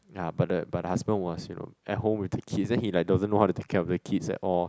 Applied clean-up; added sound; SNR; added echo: none; none; none; none.